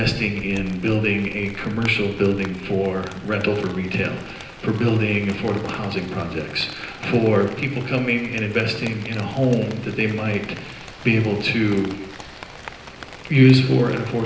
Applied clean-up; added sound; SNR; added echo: none; Rain; 17 dB; reverberation time 0.9 s.